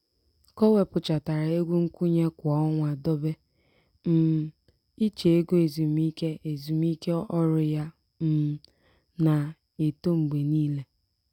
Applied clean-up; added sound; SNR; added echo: none; none; none; none.